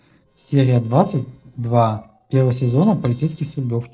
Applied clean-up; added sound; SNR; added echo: neural separator model SepFormer DNS4.